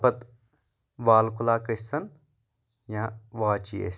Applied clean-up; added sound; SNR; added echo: none; none; none; none.